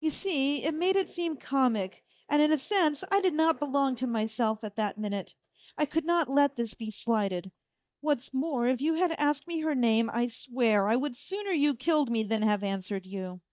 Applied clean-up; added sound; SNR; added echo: neural mask model DeepFilterNet 3.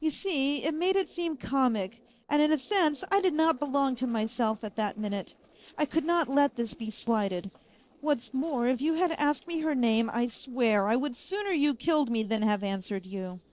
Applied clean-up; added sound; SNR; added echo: neural separator model SepFormer DNS4.